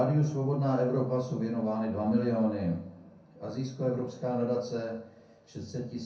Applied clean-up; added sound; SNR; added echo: none; none; none; reverberation time 0.5 s.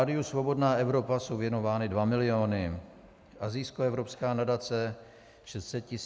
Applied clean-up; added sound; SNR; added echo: none; none; none; none.